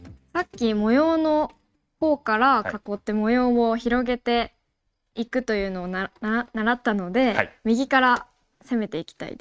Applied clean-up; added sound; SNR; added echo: neural mask model RNNoise.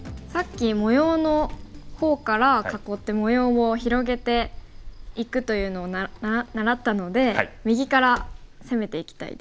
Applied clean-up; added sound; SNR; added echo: none; Sliding door; 16 dB; none.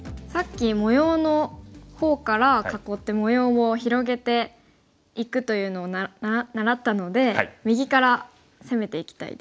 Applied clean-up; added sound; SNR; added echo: none; none; none; none.